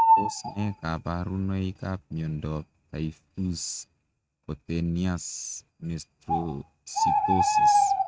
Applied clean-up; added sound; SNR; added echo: neural mask model RNNoise.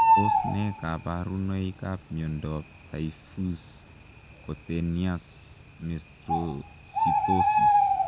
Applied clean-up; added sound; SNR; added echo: none; Bird; -4 dB; none.